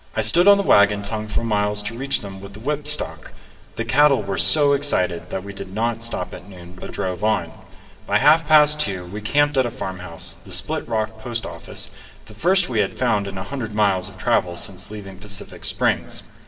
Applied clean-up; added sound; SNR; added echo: none; none; none; reverberation time 2.8 s.